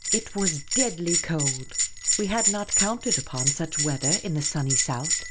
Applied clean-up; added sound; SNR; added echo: none; Bell; -3 dB; none.